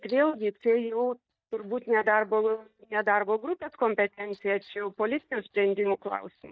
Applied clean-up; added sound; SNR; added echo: neural mask model DeepFilterNet 3.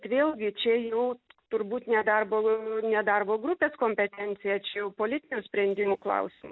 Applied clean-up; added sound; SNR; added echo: none; none; none; none.